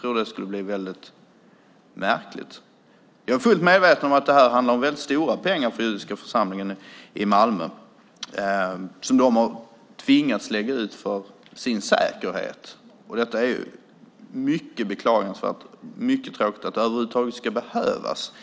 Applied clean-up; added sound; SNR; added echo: none; none; none; none.